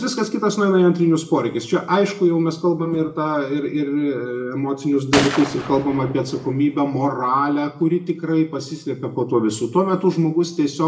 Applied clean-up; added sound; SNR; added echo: none; Gunshot, gunfire; 8 dB; reverberation time 0.5 s.